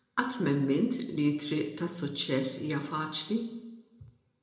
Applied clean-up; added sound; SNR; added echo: none; none; none; reverberation time 0.6 s.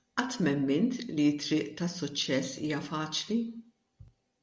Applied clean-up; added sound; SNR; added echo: none; none; none; none.